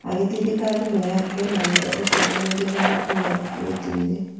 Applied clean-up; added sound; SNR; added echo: none; Bicycle; 3 dB; reverberation time 1.0 s.